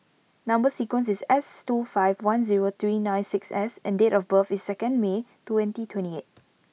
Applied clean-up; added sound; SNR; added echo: none; none; none; none.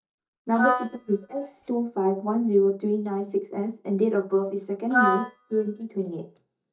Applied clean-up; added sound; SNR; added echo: neural mask model DeepFilterNet 3.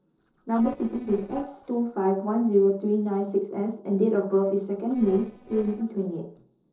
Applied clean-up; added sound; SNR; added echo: neural separator model SepFormer DNS4.